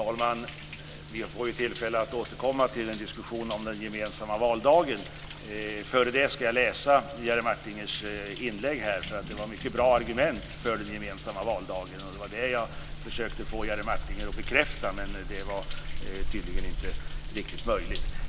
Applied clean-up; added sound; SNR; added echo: none; Thunder; 6 dB; none.